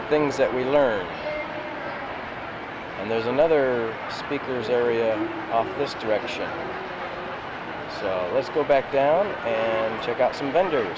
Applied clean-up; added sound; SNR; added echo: none; none; none; none.